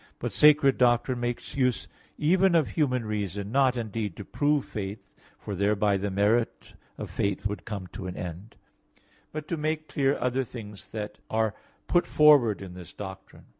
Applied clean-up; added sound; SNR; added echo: none; none; none; none.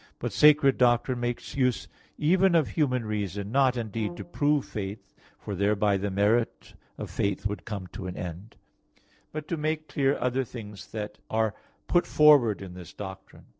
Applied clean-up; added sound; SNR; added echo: neural separator model SepFormer DNS4.